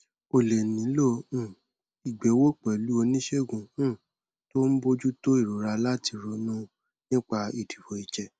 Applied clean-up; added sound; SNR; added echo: none; none; none; none.